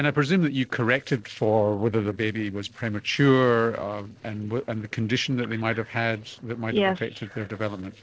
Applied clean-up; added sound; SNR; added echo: neural separator model SepFormer DNS4.